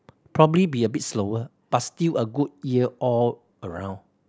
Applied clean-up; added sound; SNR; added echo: none; none; none; none.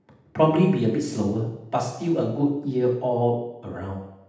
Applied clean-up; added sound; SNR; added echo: none; none; none; reverberation time 0.8 s.